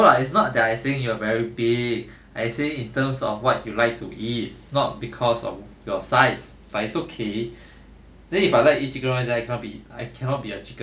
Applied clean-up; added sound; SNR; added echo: none; none; none; none.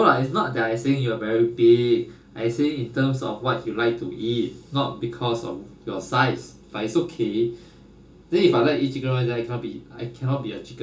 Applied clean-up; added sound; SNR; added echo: none; none; none; reverberation time 0.2 s.